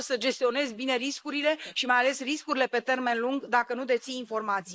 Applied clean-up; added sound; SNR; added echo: neural mask model Resemble Enhance denoiser.